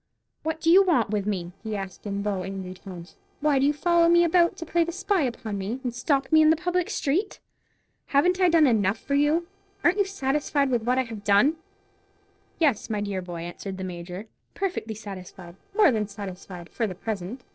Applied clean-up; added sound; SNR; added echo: neural separator model SepFormer DNS4.